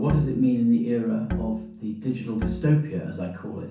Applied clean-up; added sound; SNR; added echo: none; Bowed string instrument; 9 dB; reverberation time 0.6 s.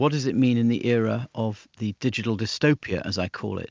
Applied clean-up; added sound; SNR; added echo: none; none; none; none.